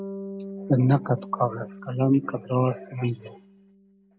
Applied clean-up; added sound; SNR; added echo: none; Bass guitar; 14 dB; none.